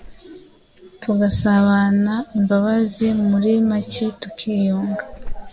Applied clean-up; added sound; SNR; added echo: none; Alarm / Insect; 17 dB; none.